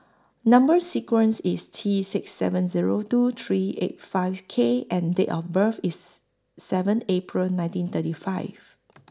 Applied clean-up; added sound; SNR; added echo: none; none; none; none.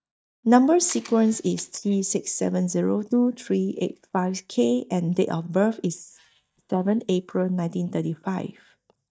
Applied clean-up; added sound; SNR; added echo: neural mask model DeepFilterNet 3.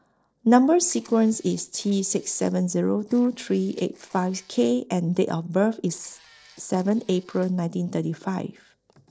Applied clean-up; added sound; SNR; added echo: neural separator model SepFormer DNS4.